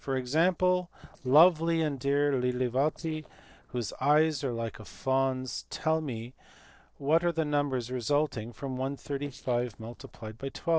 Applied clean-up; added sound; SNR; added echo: neural separator model SepFormer DNS4.